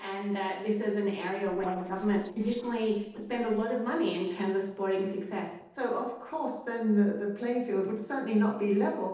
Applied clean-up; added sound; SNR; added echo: neural separator model SepFormer DNS4.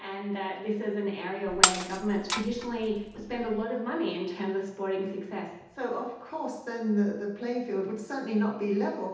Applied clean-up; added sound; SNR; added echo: none; Shatter; -1 dB; reverberation time 0.8 s.